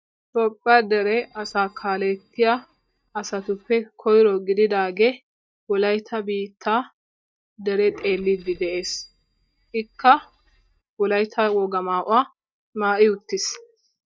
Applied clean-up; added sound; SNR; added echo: neural mask model DeepFilterNet 3.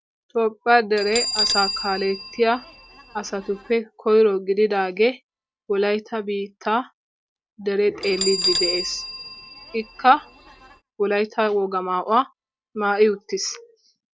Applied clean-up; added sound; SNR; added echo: none; Bell; 9 dB; none.